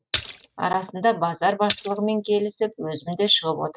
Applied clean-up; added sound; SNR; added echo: neural mask model RNNoise.